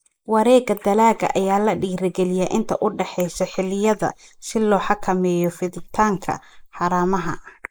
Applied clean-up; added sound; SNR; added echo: neural mask model Resemble Enhance denoiser.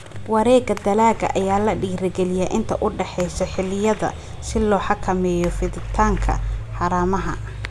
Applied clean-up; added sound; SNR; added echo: none; Splash, splatter; 14 dB; none.